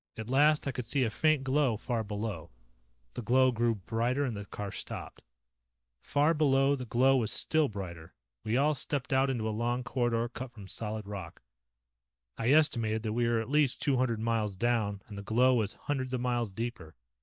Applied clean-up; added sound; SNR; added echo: neural mask model DeepFilterNet 3.